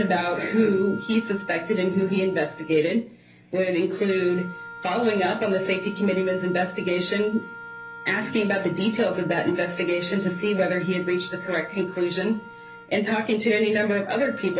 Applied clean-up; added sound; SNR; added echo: none; Wind instrument, woodwind instrument; 15 dB; reverberation time 0.3 s.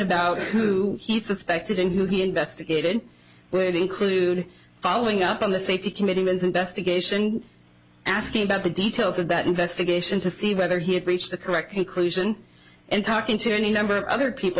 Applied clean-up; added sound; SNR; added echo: none; none; none; none.